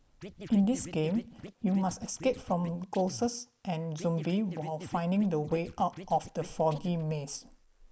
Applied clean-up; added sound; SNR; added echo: neural mask model Resemble Enhance denoiser.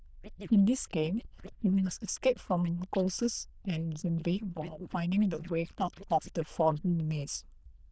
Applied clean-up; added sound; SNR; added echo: neural diffusion model UNIVERSE++.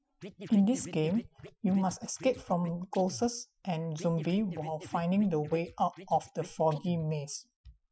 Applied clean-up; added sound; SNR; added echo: classical method Wiener filter.